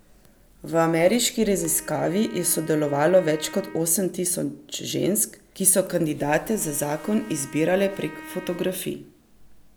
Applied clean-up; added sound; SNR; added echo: none; Wind instrument, woodwind instrument; 19 dB; none.